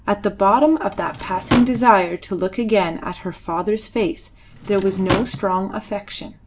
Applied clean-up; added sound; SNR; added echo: none; Drawer open or close / Wood; 7 dB; reverberation time 0.2 s.